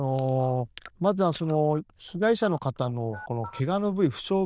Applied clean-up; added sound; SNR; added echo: neural diffusion model UNIVERSE++.